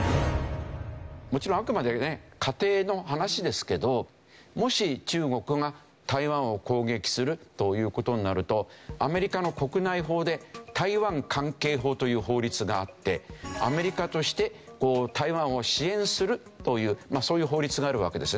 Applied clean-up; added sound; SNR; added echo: none; none; none; none.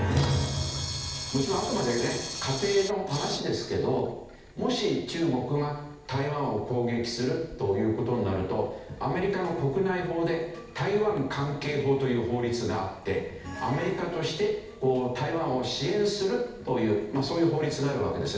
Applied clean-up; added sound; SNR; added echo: none; Camera; 15 dB; reverberation time 0.8 s.